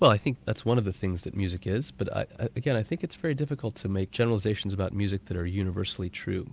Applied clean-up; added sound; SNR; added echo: none; none; none; none.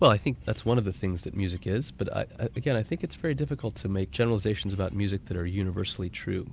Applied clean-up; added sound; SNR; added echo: none; Bird; 19 dB; none.